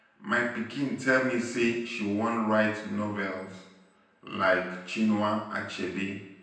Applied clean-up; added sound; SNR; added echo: none; none; none; reverberation time 0.9 s.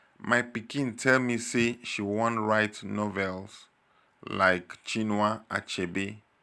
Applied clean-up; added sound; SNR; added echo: none; none; none; none.